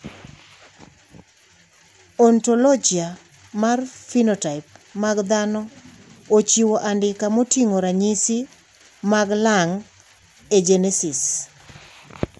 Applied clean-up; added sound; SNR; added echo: none; none; none; none.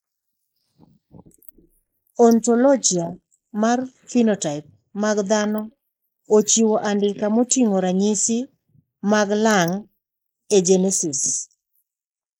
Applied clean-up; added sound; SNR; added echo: neural mask model Resemble Enhance denoiser.